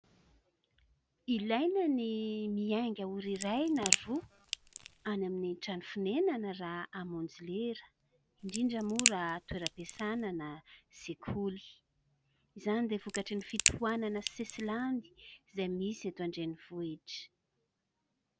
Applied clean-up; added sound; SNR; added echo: none; Crack; 0 dB; none.